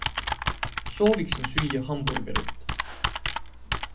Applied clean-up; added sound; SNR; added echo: none; Computer keyboard; -1 dB; reverberation time 0.4 s.